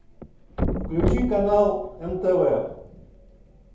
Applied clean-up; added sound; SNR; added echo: none; Thump, thud; 5 dB; reverberation time 0.8 s.